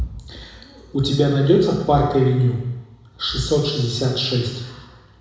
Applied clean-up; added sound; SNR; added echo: none; none; none; reverberation time 1.0 s.